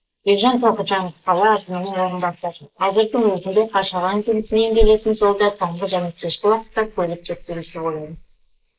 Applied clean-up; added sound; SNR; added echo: neural mask model Resemble Enhance denoiser.